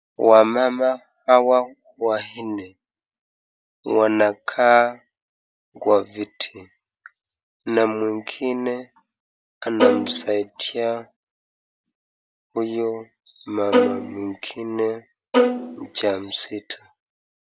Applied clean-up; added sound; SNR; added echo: none; Bowed string instrument; -2 dB; none.